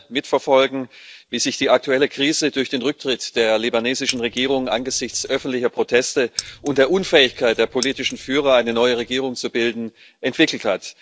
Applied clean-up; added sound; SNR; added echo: neural separator model SepFormer DNS4.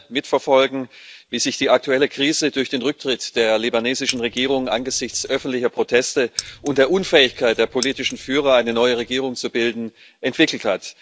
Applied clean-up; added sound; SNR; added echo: none; Keys jangling; 16 dB; none.